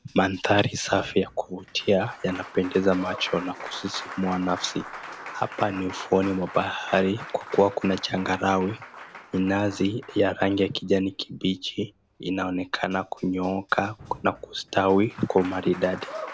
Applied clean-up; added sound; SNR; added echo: none; Applause; 16 dB; none.